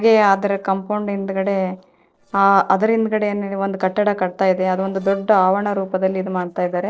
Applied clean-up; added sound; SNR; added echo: neural separator model SepFormer DNS4.